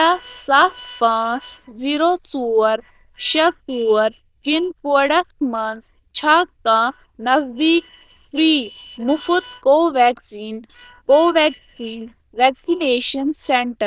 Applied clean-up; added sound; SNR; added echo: neural diffusion model UNIVERSE++.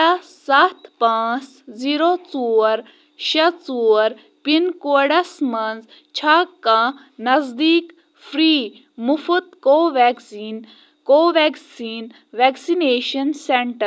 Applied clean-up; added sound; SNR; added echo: none; none; none; none.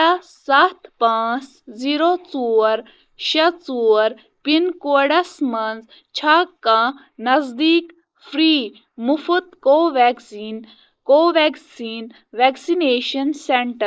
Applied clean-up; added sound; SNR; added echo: neural mask model Resemble Enhance denoiser.